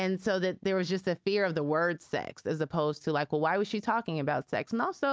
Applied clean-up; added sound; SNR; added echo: none; none; none; none.